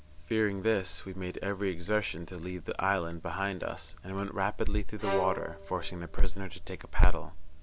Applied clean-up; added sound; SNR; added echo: none; Bowed string instrument + Bell; 19 dB; none.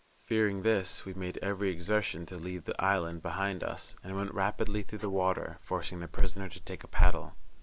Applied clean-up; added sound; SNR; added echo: neural mask model Resemble Enhance denoiser.